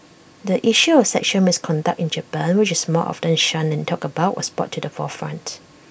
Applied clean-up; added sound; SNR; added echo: none; none; none; none.